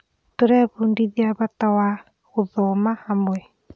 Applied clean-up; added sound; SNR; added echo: none; none; none; none.